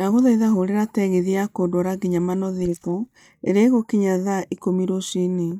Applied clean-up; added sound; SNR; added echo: neural mask model DeepFilterNet 3.